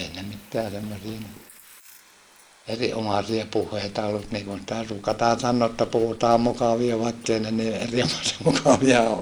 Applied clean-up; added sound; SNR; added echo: neural mask model Resemble Enhance denoiser.